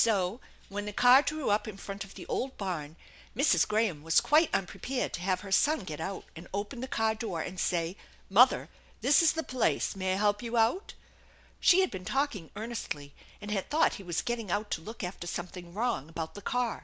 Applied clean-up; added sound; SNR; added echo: none; none; none; none.